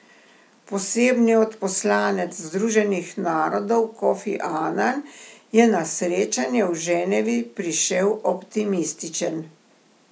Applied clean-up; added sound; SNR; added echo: none; none; none; none.